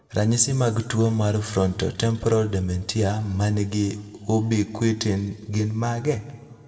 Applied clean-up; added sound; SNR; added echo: none; none; none; reverberation time 1.2 s.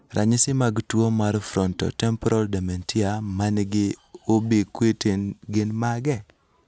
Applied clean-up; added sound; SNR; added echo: none; none; none; none.